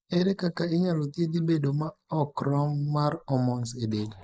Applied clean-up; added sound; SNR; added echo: neural mask model Resemble Enhance denoiser.